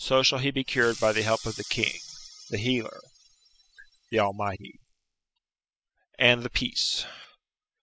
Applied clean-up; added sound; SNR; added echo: classical method spectral subtraction.